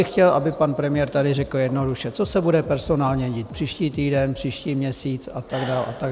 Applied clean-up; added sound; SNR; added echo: none; Drum kit; 18 dB; none.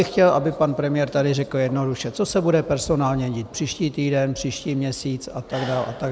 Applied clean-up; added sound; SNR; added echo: none; none; none; none.